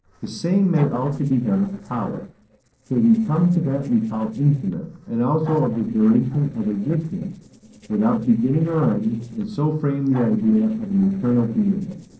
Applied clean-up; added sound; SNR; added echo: neural separator model SepFormer DNS4.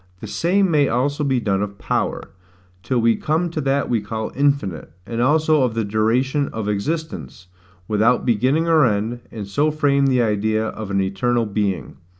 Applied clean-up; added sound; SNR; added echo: none; none; none; none.